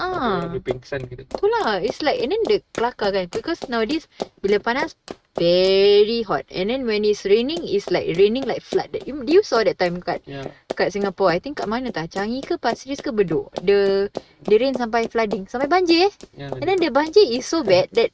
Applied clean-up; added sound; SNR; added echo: neural mask model RNNoise.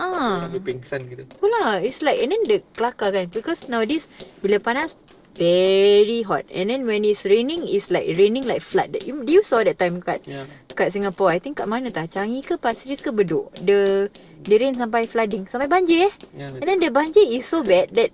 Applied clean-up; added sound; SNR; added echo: neural separator model SepFormer DNS4.